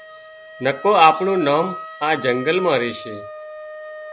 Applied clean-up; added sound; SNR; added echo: none; Wind instrument, woodwind instrument; 13 dB; none.